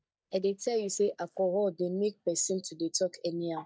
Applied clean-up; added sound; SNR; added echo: neural mask model DeepFilterNet 3.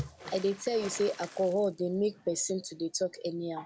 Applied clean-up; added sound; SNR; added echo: none; Water / Splash, splatter; 16 dB; none.